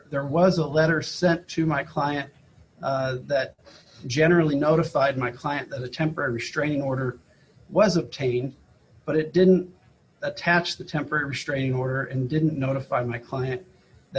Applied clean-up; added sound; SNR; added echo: none; none; none; none.